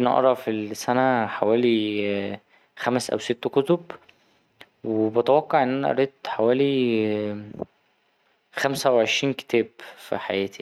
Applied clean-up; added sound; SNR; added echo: none; none; none; none.